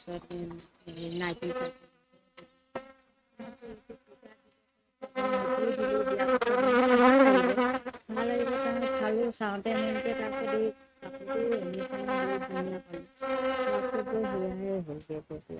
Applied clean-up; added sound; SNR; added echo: neural mask model RNNoise.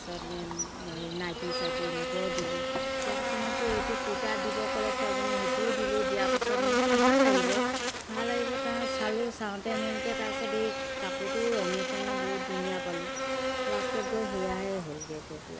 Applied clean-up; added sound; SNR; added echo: none; Buzz; -4 dB; none.